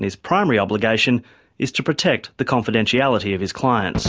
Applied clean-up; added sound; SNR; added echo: none; none; none; none.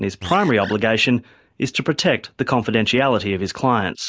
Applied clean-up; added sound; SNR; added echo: neural mask model Resemble Enhance denoiser.